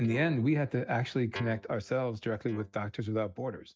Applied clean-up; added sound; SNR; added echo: neural mask model DeepFilterNet 3.